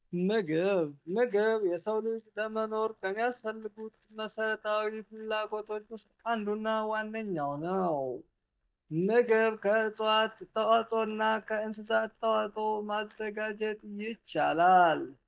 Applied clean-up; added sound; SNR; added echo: neural mask model DeepFilterNet 3.